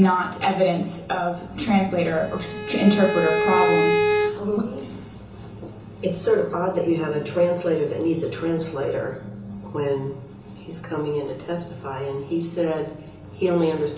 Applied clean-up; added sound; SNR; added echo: none; Bowed string instrument; 0 dB; reverberation time 0.8 s.